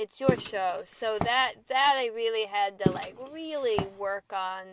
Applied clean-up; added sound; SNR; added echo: none; Walk, footsteps; 5 dB; none.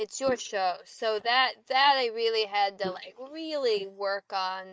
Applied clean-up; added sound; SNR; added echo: neural mask model DeepFilterNet 3.